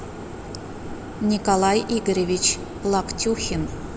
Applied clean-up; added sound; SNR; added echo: none; Chewing, mastication; 20 dB; none.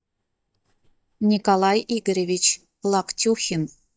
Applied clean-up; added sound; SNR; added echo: neural mask model DeepFilterNet 3.